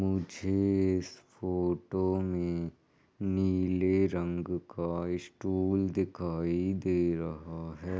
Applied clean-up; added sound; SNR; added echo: none; none; none; none.